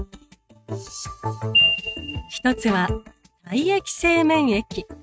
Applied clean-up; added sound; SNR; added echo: neural mask model RNNoise.